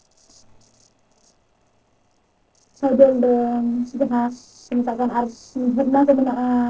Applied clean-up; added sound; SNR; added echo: neural separator model SepFormer DNS4.